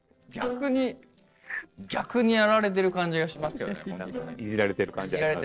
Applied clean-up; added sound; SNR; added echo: neural separator model SepFormer DNS4.